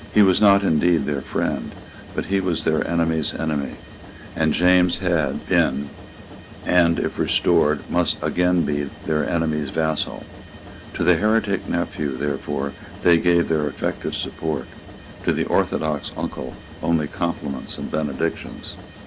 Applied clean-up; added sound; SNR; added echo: none; Mechanisms; 17 dB; none.